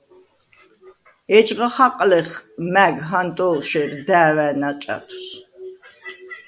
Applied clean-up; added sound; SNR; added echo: none; none; none; none.